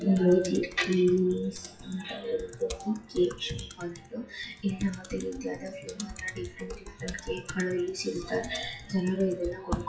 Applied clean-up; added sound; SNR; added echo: classical method WPE with log-MMSE.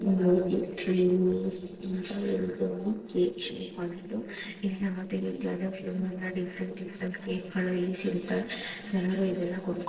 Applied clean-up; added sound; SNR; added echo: neural separator model SepFormer DNS4.